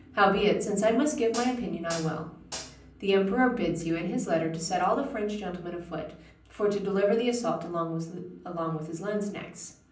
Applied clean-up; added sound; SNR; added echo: none; Hi-hat; 12 dB; reverberation time 0.6 s.